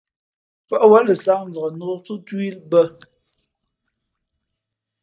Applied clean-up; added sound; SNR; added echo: neural mask model DeepFilterNet 3.